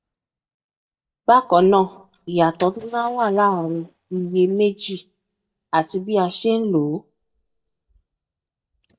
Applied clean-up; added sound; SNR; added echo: neural mask model DeepFilterNet 3.